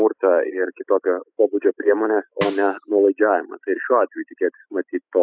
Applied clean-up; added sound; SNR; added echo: classical method spectral subtraction.